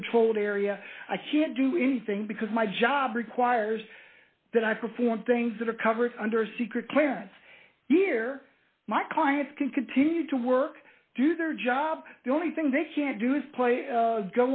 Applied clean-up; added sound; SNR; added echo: none; none; none; none.